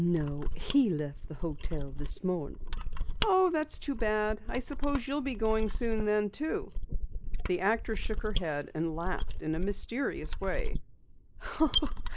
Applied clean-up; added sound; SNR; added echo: neural mask model Resemble Enhance denoiser.